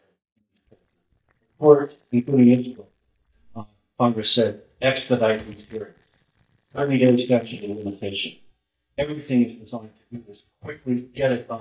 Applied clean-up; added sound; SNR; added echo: neural mask model DeepFilterNet 3.